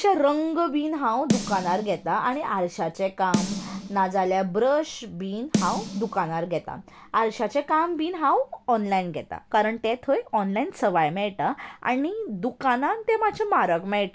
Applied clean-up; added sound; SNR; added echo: none; Snare drum; 8 dB; none.